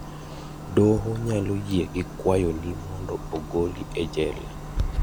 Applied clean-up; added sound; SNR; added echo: none; Clock; 6 dB; none.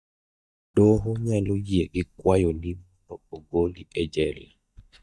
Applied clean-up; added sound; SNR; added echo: neural mask model DeepFilterNet 3.